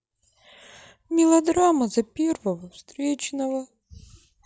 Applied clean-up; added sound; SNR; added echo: none; none; none; none.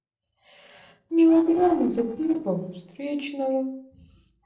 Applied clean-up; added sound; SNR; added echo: neural separator model SepFormer DNS4.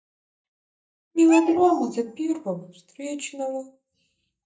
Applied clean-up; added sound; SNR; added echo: neural mask model DeepFilterNet 3.